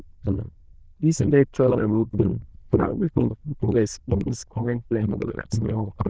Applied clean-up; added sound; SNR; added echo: neural diffusion model UNIVERSE++.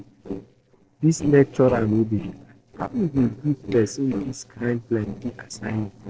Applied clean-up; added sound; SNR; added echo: neural separator model SepFormer DNS4.